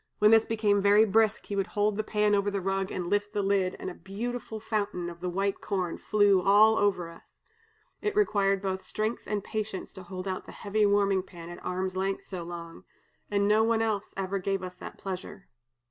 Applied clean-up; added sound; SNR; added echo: none; none; none; none.